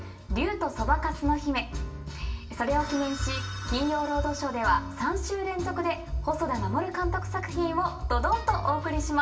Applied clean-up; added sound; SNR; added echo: none; none; none; reverberation time 0.2 s.